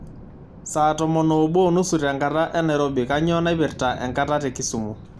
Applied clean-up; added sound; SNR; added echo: none; Thunder; 18 dB; none.